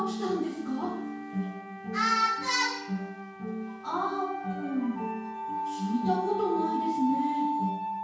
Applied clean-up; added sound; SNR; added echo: none; Wind instrument, woodwind instrument; 17 dB; reverberation time 0.6 s.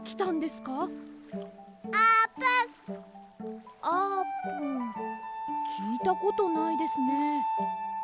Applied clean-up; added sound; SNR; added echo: none; none; none; none.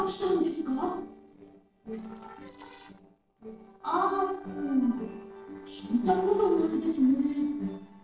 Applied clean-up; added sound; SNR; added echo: neural separator model SepFormer DNS4.